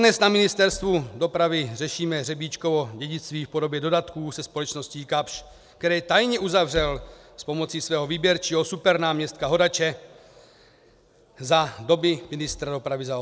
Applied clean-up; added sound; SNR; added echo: none; none; none; none.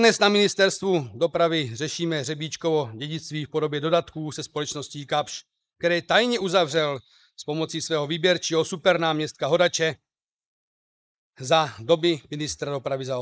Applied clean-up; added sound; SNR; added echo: neural mask model Resemble Enhance denoiser.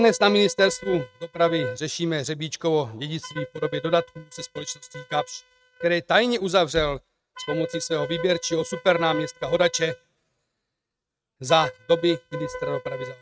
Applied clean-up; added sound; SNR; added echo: neural mask model RNNoise.